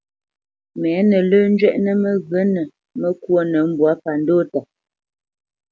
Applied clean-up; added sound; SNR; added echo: none; none; none; none.